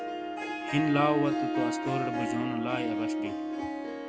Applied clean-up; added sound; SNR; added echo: none; Harp; -1 dB; none.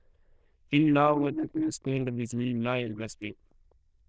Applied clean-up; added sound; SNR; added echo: neural diffusion model UNIVERSE++.